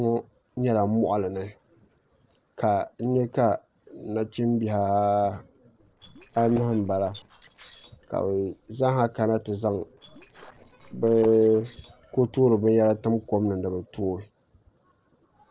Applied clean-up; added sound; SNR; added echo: neural separator model SepFormer DNS4.